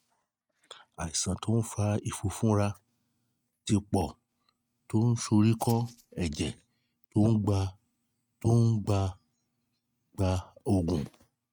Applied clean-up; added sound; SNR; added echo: neural mask model RNNoise.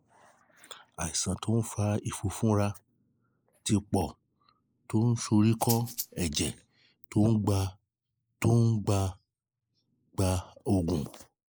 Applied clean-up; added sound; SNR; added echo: neural mask model Resemble Enhance denoiser.